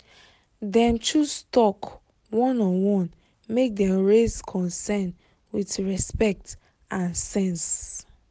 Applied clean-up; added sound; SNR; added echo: none; none; none; none.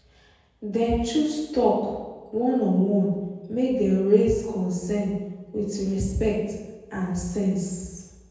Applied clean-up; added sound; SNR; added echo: none; none; none; reverberation time 1.2 s.